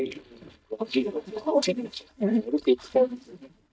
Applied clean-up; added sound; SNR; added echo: neural mask model DeepFilterNet 3.